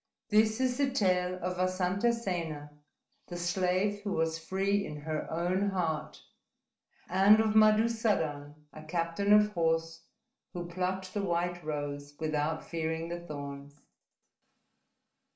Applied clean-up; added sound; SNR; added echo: none; none; none; reverberation time 0.4 s.